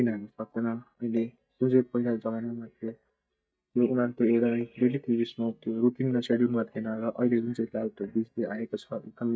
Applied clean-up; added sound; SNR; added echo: neural mask model DeepFilterNet 3.